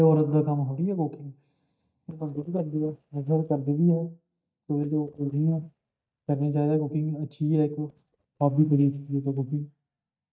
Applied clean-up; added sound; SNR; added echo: neural mask model DeepFilterNet 3.